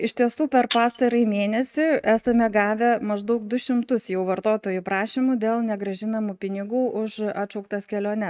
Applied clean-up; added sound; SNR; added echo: neural mask model RNNoise.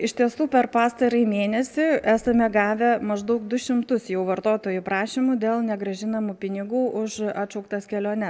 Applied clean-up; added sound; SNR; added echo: none; none; none; none.